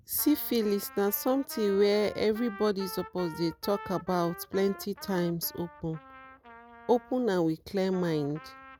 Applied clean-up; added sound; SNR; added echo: none; Trumpet; 18 dB; none.